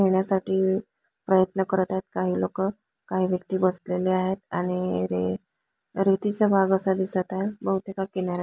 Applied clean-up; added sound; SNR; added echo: none; none; none; none.